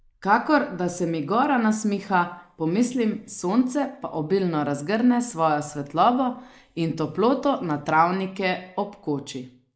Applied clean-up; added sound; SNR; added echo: neural mask model Resemble Enhance denoiser.